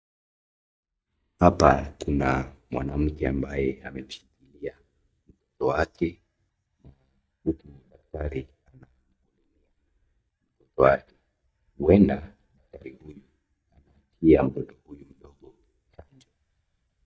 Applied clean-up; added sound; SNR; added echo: neural mask model DeepFilterNet 3.